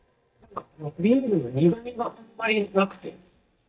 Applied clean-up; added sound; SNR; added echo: neural mask model DeepFilterNet 3.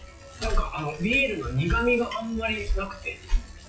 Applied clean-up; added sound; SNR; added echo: classical method WPE with log-MMSE.